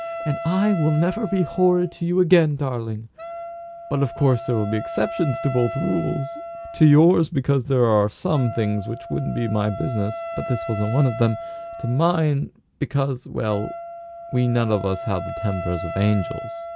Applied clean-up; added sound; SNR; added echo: none; Wind instrument, woodwind instrument; 11 dB; none.